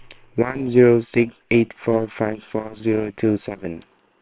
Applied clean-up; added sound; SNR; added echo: neural separator model SepFormer WHAM!.